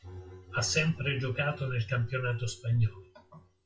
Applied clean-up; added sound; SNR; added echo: classical method WPE with log-MMSE.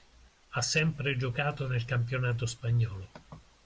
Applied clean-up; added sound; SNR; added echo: none; none; none; none.